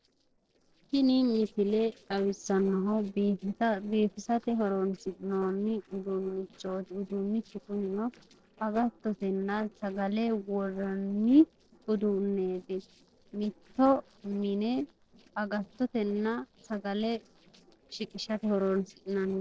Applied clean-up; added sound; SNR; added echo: neural separator model SepFormer DNS4.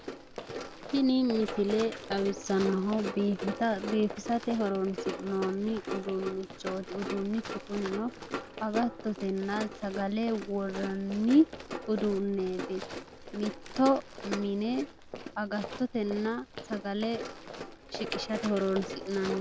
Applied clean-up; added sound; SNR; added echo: none; Run; 9 dB; none.